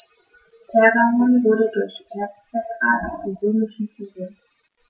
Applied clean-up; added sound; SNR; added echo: none; none; none; none.